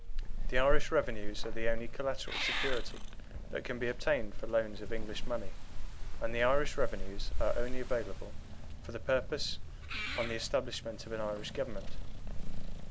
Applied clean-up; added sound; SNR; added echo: none; Meow / Purr; -5 dB; none.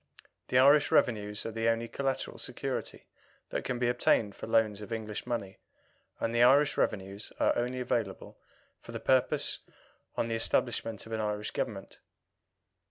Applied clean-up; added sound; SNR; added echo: none; none; none; none.